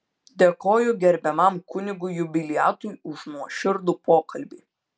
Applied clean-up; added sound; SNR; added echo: none; none; none; none.